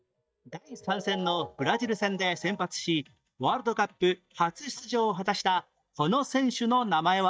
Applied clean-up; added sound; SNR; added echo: neural mask model DeepFilterNet 3.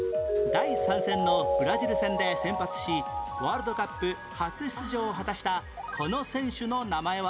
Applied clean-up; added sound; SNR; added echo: none; Mallet percussion; 0 dB; none.